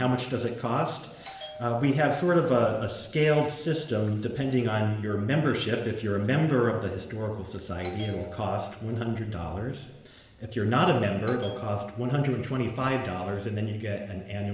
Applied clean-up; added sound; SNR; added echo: none; Bell; 19 dB; reverberation time 1.3 s.